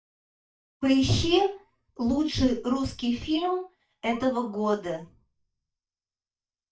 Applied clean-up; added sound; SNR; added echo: neural mask model DeepFilterNet 3.